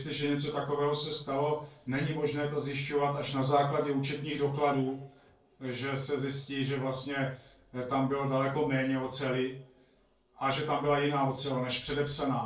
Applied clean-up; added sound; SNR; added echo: neural separator model SepFormer DNS4.